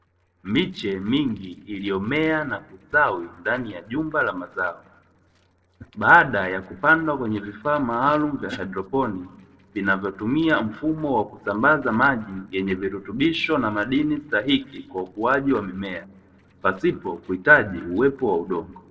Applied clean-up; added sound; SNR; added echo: neural separator model SepFormer DNS4.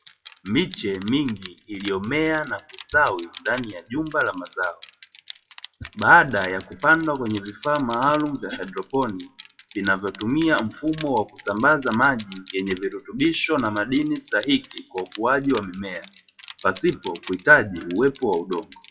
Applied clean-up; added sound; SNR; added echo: classical method WPE with log-MMSE.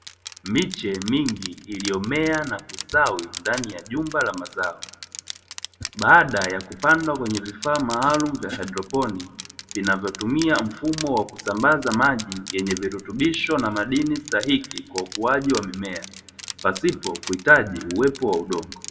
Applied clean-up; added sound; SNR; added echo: none; Crushing; 14 dB; reverberation time 0.9 s.